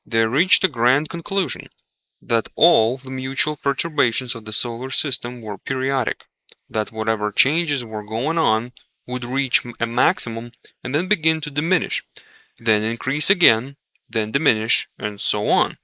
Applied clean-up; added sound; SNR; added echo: neural mask model Resemble Enhance denoiser.